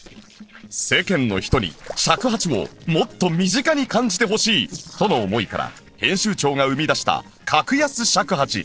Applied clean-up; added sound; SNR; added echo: neural separator model SepFormer DNS4.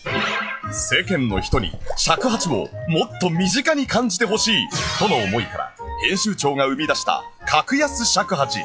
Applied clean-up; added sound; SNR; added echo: classical method log-MMSE.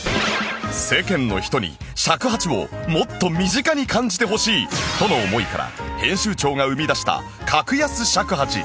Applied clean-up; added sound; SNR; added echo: none; none; none; none.